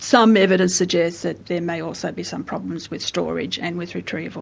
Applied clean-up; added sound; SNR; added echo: none; none; none; none.